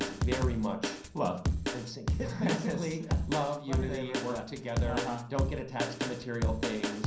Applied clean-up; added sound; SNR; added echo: none; Drum kit; -1 dB; reverberation time 0.6 s.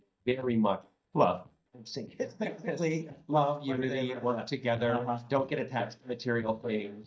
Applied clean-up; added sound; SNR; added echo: neural mask model DeepFilterNet 3.